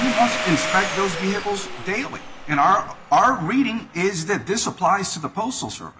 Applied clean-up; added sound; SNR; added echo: none; Domestic sounds, home sounds; 9 dB; none.